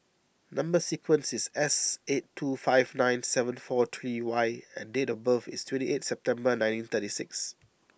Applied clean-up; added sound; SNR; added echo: none; none; none; none.